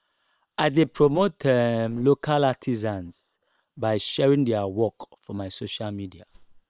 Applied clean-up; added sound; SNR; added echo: neural separator model SepFormer WHAM!.